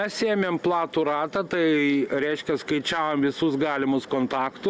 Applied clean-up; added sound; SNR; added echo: none; none; none; none.